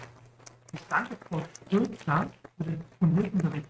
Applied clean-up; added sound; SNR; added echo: neural mask model RNNoise.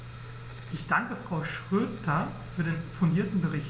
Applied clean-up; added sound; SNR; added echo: none; none; none; none.